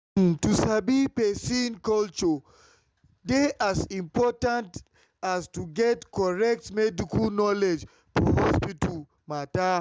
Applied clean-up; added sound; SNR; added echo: none; none; none; none.